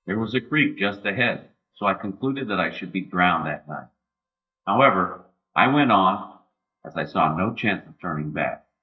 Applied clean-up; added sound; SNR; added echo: neural mask model DeepFilterNet 3.